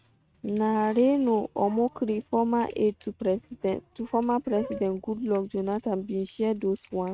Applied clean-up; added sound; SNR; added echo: neural mask model RNNoise.